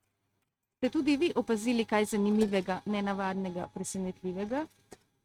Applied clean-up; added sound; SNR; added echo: neural mask model RNNoise.